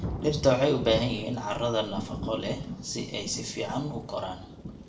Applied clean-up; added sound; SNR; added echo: none; Thunder / Rain; 8 dB; reverberation time 0.6 s.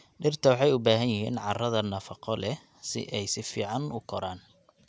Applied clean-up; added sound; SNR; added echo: none; none; none; none.